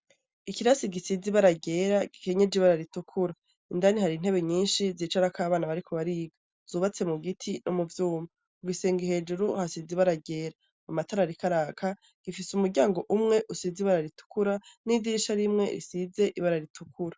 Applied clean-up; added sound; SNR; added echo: none; none; none; none.